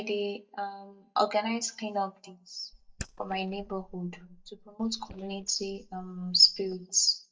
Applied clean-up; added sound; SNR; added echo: neural mask model DeepFilterNet 3.